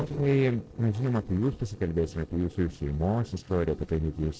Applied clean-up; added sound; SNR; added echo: neural separator model SepFormer DNS4.